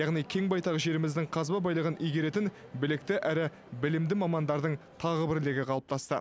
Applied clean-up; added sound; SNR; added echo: none; none; none; none.